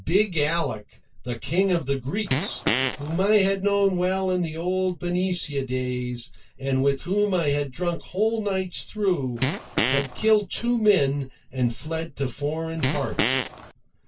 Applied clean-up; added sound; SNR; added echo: none; Fart; 2 dB; reverberation time 0.1 s.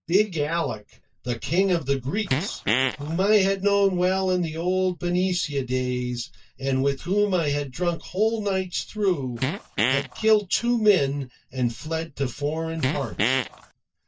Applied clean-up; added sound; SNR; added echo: neural mask model DeepFilterNet 3.